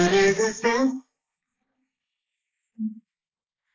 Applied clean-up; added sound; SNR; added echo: neural mask model Resemble Enhance denoiser.